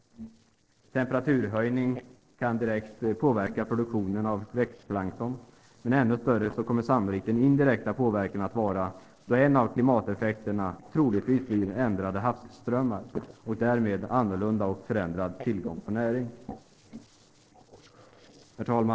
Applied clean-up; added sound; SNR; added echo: neural separator model SepFormer DNS4.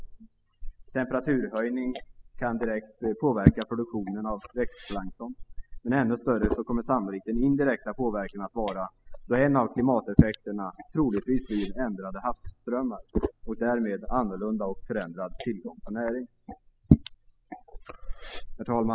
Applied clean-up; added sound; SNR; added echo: classical method spectral subtraction.